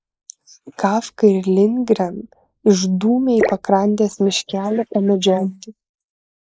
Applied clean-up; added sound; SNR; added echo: neural mask model Resemble Enhance denoiser.